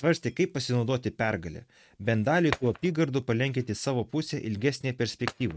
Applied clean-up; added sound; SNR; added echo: neural mask model RNNoise.